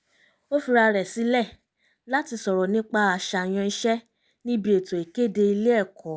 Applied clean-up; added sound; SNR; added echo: none; none; none; none.